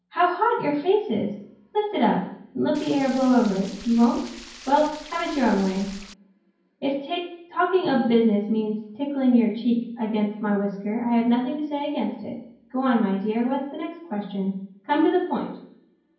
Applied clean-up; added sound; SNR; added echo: none; Stream; 18 dB; reverberation time 0.9 s.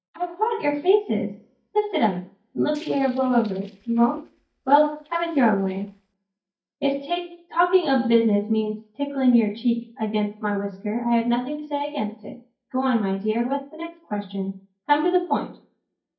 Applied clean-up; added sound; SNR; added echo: neural mask model DeepFilterNet 3.